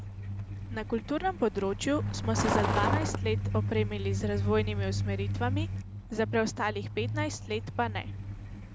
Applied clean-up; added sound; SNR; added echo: none; Truck; 0 dB; none.